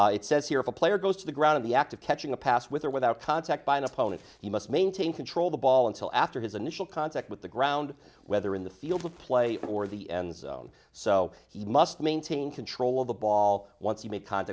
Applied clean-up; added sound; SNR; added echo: none; none; none; none.